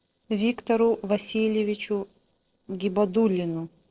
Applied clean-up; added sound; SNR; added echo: neural separator model SepFormer DNS4.